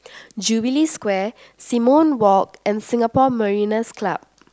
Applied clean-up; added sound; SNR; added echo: none; none; none; none.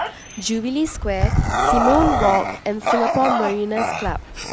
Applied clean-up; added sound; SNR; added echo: none; Bark / Growling; -1 dB; none.